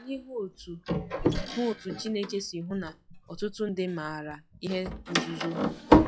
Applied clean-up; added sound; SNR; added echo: classical method log-MMSE.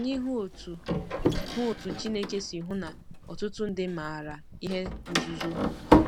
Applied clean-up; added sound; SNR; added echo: none; Door; -4 dB; none.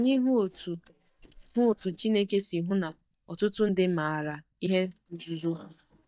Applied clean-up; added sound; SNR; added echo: neural mask model DeepFilterNet 3.